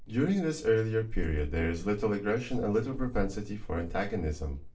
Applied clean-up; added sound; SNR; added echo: neural separator model SepFormer DNS4.